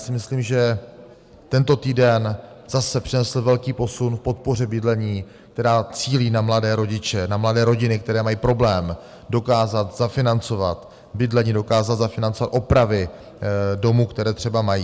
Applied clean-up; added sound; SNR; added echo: none; none; none; none.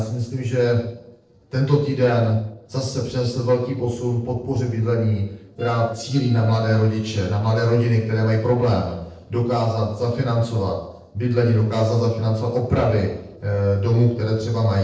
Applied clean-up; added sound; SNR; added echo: neural separator model SepFormer DNS4.